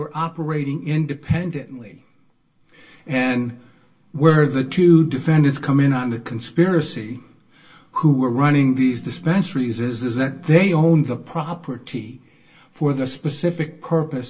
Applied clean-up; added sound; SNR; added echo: none; Organ; 20 dB; reverberation time 0.2 s.